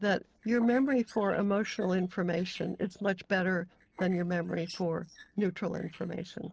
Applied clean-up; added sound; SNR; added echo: neural separator model SepFormer DNS4.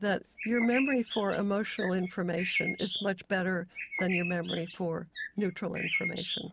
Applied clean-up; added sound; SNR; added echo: none; Bird; 5 dB; none.